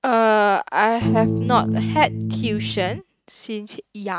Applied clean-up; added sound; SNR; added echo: neural mask model RNNoise.